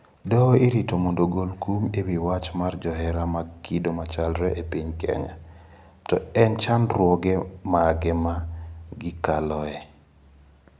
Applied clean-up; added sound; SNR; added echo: none; none; none; none.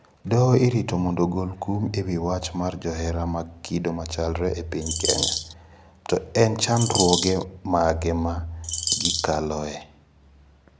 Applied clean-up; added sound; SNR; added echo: none; Bird vocalization, bird call, bird song; 1 dB; none.